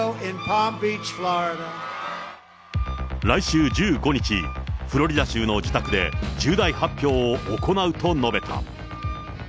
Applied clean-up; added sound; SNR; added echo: none; Wind instrument, woodwind instrument; 17 dB; none.